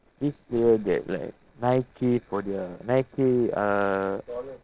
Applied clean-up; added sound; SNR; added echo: neural separator model SepFormer DNS4.